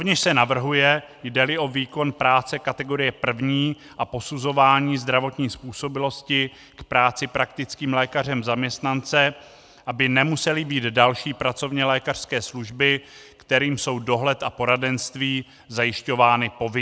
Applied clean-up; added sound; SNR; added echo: none; none; none; none.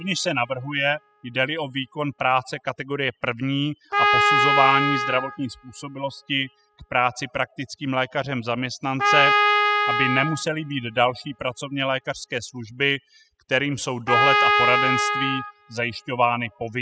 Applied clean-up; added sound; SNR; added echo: classical method spectral subtraction.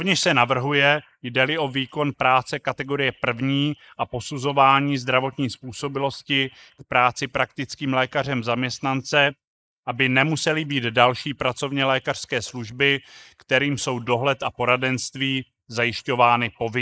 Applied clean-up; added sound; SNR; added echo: neural mask model Resemble Enhance denoiser.